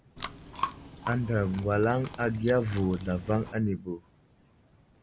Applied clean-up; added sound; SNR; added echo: none; Chewing, mastication; 9 dB; none.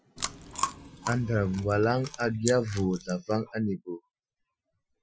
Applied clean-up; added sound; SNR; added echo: classical method Wiener filter.